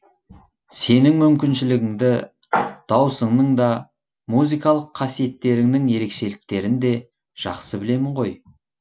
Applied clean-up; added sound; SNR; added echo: none; none; none; none.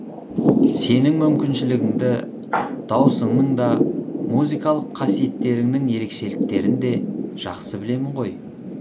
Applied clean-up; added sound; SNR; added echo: none; Thunder / Rain; 1 dB; none.